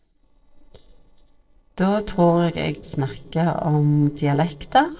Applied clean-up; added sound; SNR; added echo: neural separator model SepFormer DNS4.